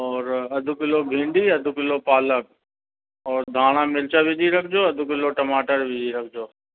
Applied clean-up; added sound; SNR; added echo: none; none; none; none.